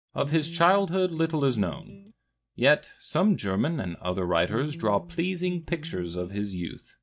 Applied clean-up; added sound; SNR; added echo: neural mask model DeepFilterNet 3.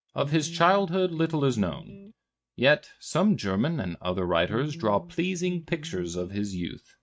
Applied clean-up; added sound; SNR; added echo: neural mask model RNNoise.